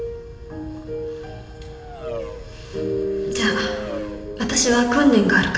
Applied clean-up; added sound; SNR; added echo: none; Race car, auto racing; 17 dB; reverberation time 1.4 s.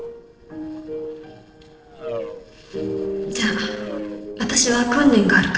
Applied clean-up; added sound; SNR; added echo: neural separator model SepFormer DNS4.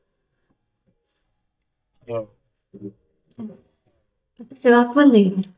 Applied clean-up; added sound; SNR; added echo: neural mask model DeepFilterNet 3.